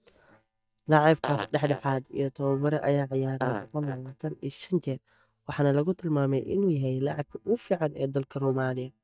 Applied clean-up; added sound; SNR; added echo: neural mask model DeepFilterNet 3.